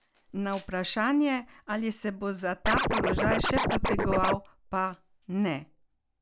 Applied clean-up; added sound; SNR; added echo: none; Scratching (performance technique); -4 dB; none.